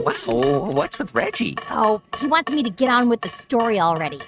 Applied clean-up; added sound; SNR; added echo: neural mask model RNNoise.